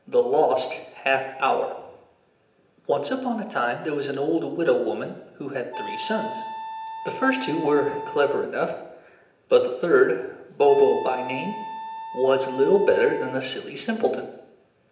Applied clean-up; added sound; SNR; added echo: none; Wind instrument, woodwind instrument; 11 dB; reverberation time 0.8 s.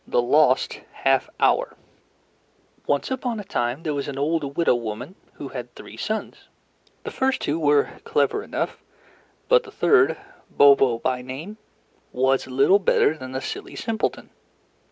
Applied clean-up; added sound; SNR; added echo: none; none; none; none.